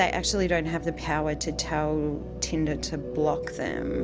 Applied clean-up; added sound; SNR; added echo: none; none; none; none.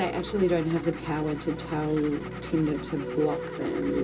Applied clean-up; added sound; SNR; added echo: none; Engine starting / Car; 16 dB; reverberation time 0.2 s.